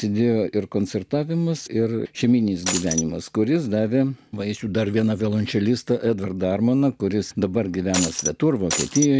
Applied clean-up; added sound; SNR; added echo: none; Shatter; 4 dB; none.